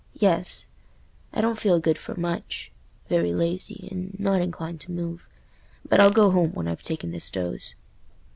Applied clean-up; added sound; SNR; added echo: none; Fart; 12 dB; none.